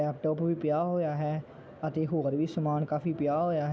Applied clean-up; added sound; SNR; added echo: none; none; none; none.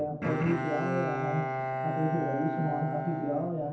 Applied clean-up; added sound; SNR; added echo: none; Bowed string instrument; 2 dB; reverberation time 0.6 s.